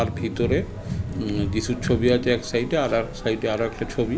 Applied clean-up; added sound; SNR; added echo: none; Subway, metro, underground; 14 dB; none.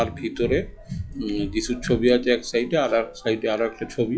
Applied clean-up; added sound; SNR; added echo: classical method log-MMSE.